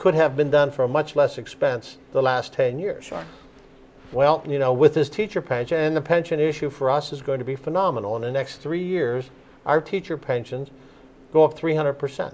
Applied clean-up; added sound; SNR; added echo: none; none; none; none.